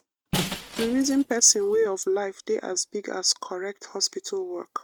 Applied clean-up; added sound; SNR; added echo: neural mask model RNNoise.